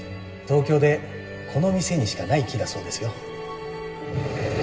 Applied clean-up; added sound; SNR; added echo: none; none; none; reverberation time 2.9 s.